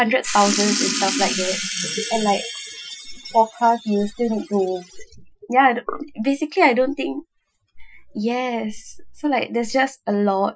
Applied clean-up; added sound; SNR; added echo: classical method Wiener filter.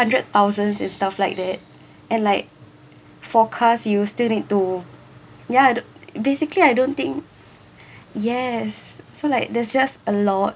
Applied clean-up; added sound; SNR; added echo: none; none; none; none.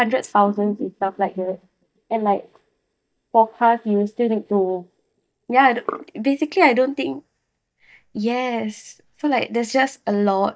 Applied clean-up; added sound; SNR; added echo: neural mask model DeepFilterNet 3.